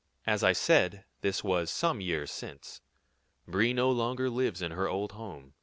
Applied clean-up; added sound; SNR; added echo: none; none; none; none.